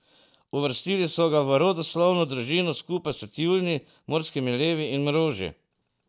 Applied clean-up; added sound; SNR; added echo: none; none; none; none.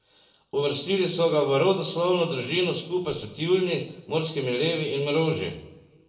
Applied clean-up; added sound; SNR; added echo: none; none; none; reverberation time 0.7 s.